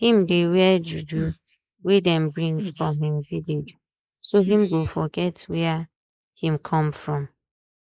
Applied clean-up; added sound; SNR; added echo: neural mask model Resemble Enhance denoiser.